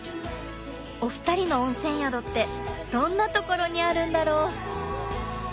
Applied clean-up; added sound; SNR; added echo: none; Car; 11 dB; none.